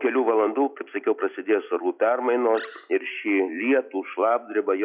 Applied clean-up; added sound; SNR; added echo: classical method log-MMSE.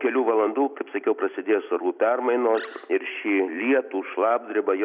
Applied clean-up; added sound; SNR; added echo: none; Animal; 19 dB; none.